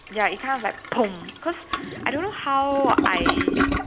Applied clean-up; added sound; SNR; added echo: none; Toilet flush; 2 dB; none.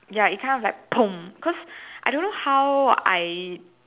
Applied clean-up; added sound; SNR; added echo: none; none; none; none.